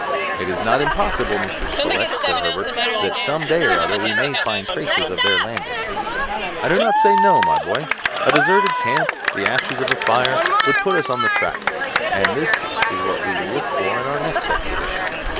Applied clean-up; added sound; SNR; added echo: none; Cheering; -4 dB; none.